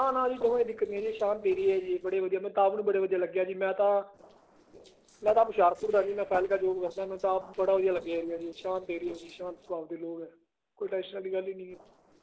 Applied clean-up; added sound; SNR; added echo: neural separator model SepFormer DNS4.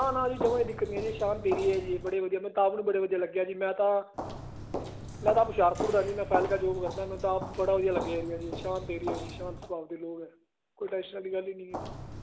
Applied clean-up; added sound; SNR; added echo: none; Walk, footsteps; 9 dB; none.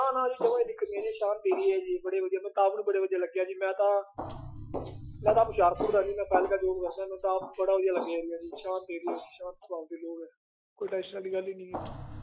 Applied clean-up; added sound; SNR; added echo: classical method Wiener filter.